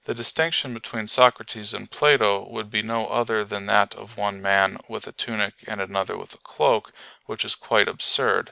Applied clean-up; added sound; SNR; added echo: none; none; none; none.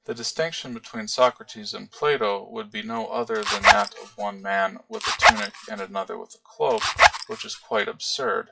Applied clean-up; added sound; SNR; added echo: classical method WPE with log-MMSE.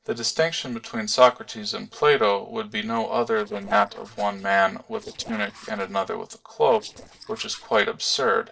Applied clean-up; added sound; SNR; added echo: neural separator model SepFormer DNS4.